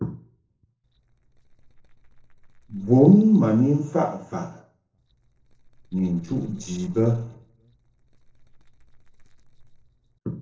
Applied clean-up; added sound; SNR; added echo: neural separator model SepFormer DNS4.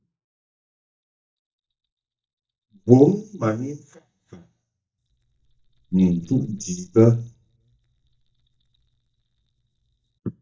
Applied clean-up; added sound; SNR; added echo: neural mask model DeepFilterNet 3.